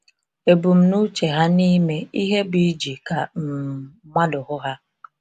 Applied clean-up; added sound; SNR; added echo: none; none; none; none.